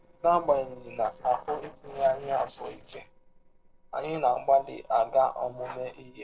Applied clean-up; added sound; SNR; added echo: neural separator model SepFormer DNS4.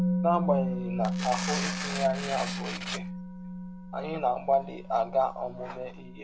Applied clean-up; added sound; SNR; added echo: none; Tearing + Musical instrument; 2 dB; none.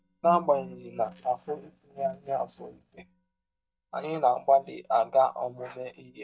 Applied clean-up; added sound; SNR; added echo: neural mask model DeepFilterNet 3.